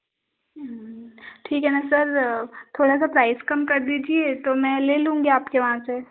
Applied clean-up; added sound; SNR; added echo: neural mask model Resemble Enhance denoiser.